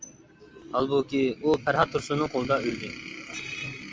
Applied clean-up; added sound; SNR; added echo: none; none; none; none.